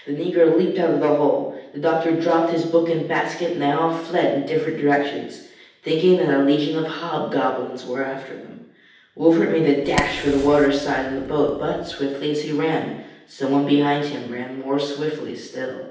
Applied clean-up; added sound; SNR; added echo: none; Fire; 13 dB; reverberation time 0.9 s.